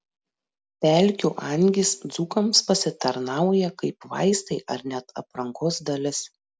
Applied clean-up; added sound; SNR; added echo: none; none; none; none.